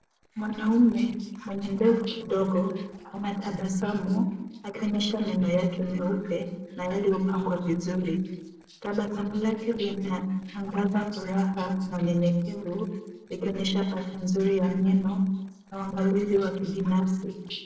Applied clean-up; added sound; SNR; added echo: neural separator model SepFormer DNS4.